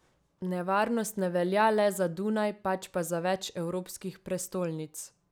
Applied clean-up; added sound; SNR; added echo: none; none; none; none.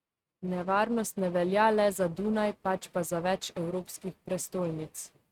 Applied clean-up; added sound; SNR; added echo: neural mask model RNNoise.